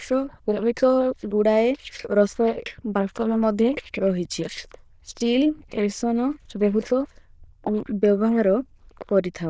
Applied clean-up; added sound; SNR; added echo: neural diffusion model UNIVERSE++.